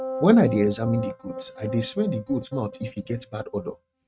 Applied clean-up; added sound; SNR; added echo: neural mask model RNNoise.